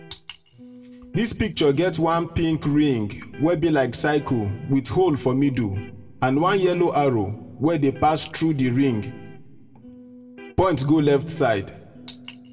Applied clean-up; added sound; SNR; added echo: none; Electric guitar; 18 dB; reverberation time 0.8 s.